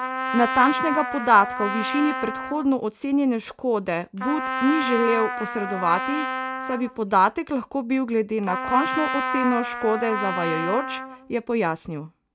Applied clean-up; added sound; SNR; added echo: none; Trumpet; 5 dB; none.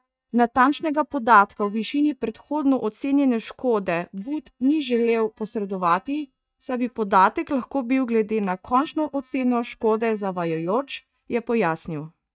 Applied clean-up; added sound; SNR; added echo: neural mask model DeepFilterNet 3.